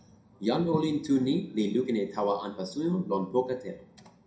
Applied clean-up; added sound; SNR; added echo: none; none; none; reverberation time 0.4 s.